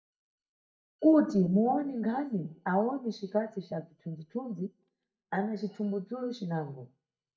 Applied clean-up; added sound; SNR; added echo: neural mask model DeepFilterNet 3.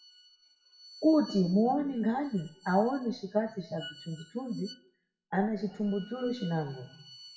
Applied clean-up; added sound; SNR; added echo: classical method WPE with log-MMSE.